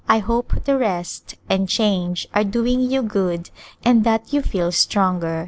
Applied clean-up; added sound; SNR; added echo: none; none; none; none.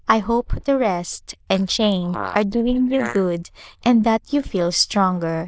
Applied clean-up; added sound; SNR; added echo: neural diffusion model UNIVERSE++.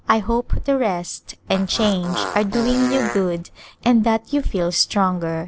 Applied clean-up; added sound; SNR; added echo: none; Fart; 8 dB; none.